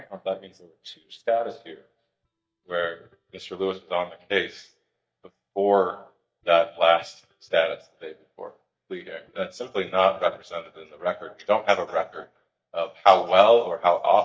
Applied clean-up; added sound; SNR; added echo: neural mask model DeepFilterNet 3.